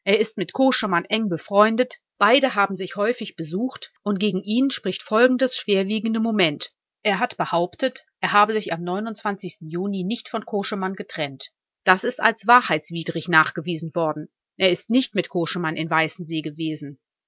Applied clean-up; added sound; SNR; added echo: none; none; none; none.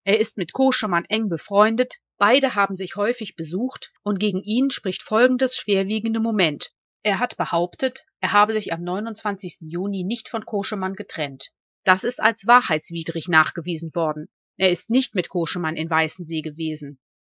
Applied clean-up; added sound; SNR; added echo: neural mask model Resemble Enhance denoiser.